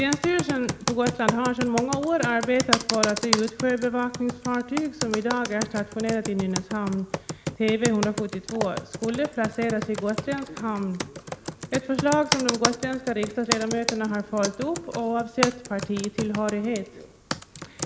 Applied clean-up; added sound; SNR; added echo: none; Computer keyboard; 5 dB; none.